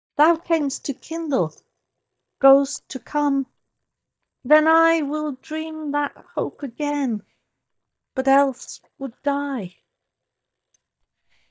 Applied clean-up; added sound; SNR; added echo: neural mask model DeepFilterNet 3.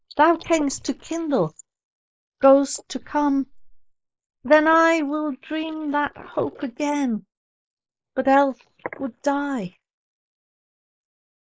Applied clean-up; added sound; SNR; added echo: neural mask model Resemble Enhance denoiser.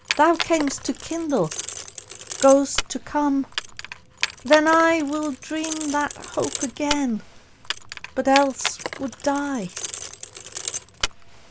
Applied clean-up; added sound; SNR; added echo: none; Keys jangling; 9 dB; none.